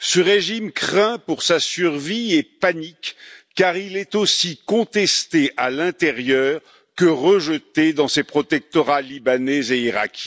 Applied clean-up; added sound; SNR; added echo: none; none; none; none.